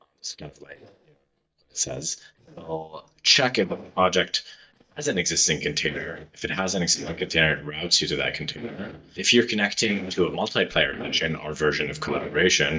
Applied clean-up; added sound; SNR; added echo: neural mask model DeepFilterNet 3.